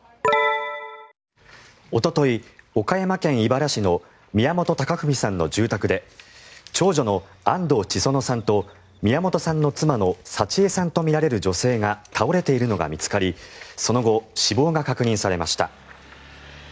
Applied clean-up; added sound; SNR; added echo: none; none; none; none.